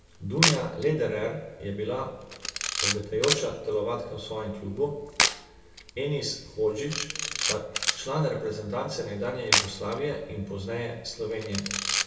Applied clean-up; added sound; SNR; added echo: none; Camera; 1 dB; reverberation time 0.3 s.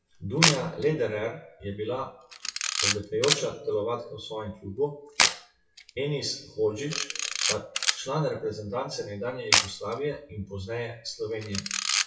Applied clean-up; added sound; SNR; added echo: classical method WPE with log-MMSE.